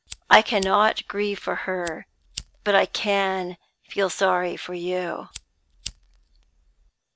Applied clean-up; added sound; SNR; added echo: none; Fire; 19 dB; none.